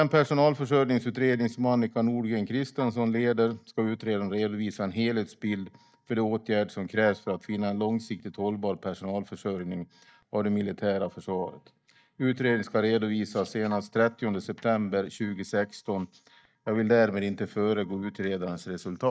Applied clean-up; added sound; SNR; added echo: neural mask model DeepFilterNet 3.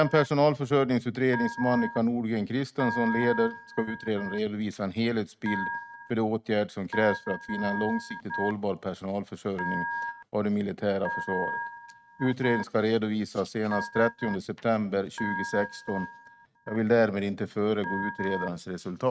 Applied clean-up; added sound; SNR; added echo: neural mask model RNNoise.